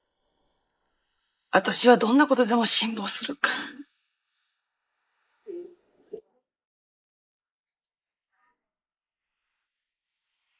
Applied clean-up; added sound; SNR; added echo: neural mask model Resemble Enhance denoiser.